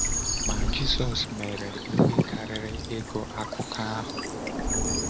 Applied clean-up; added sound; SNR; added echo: none; Stream / Bird vocalization, bird call, bird song; 0 dB; none.